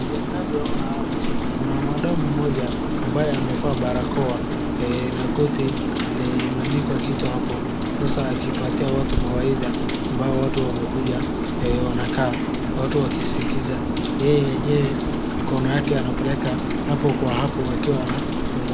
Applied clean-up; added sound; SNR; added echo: none; Rain; -2 dB; none.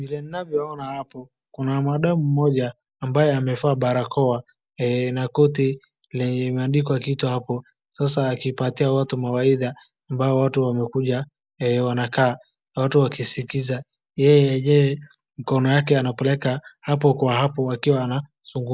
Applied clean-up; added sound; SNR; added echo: none; none; none; none.